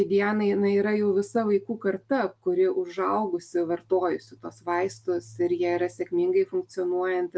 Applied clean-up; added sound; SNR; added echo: none; none; none; none.